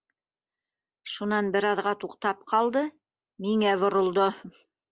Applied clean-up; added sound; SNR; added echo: none; none; none; none.